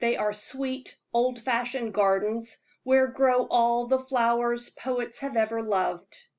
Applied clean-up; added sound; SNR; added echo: none; none; none; none.